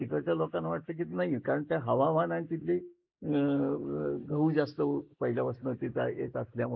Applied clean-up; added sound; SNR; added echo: neural mask model Resemble Enhance denoiser.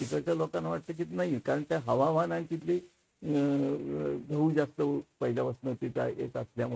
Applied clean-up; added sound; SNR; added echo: neural mask model RNNoise.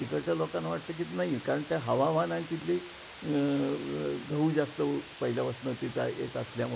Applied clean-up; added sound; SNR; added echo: none; Water; 13 dB; none.